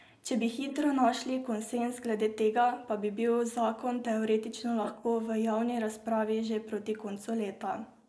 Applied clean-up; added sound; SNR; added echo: neural mask model Resemble Enhance denoiser.